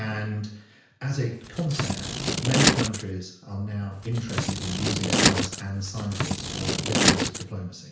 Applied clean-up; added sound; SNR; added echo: none; Scissors; -5 dB; reverberation time 0.5 s.